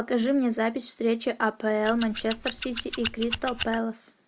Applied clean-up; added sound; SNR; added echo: none; Scissors; 2 dB; none.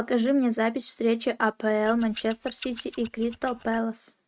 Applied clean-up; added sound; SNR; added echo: neural mask model RNNoise.